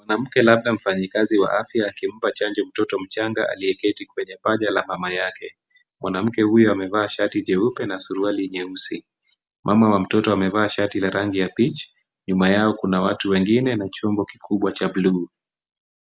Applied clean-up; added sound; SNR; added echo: none; none; none; none.